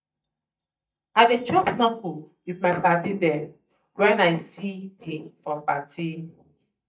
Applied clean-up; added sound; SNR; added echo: neural mask model DeepFilterNet 3.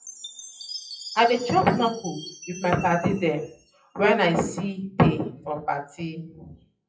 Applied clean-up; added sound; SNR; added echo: classical method WPE with log-MMSE.